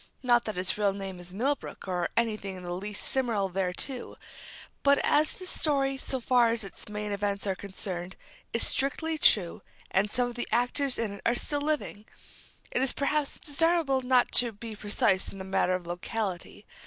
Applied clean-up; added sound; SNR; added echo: none; none; none; none.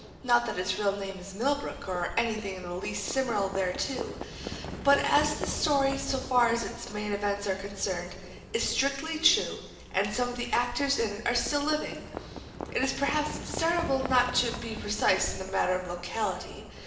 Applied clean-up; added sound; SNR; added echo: none; Livestock, farm animals, working animals; 11 dB; reverberation time 1.2 s.